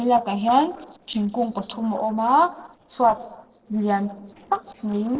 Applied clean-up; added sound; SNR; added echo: neural separator model SepFormer DNS4.